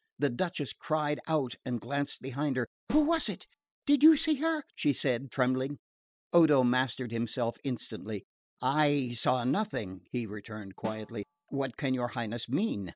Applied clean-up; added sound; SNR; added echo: none; Snare drum; 16 dB; none.